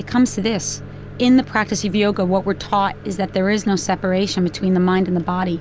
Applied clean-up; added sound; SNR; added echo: none; Microwave oven; 16 dB; none.